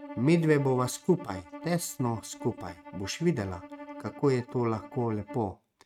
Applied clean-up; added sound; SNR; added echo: neural mask model RNNoise.